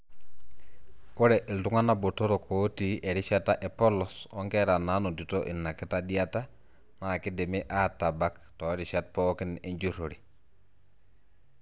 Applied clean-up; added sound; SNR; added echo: none; none; none; none.